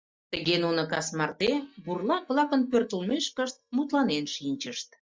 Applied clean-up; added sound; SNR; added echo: neural mask model DeepFilterNet 3.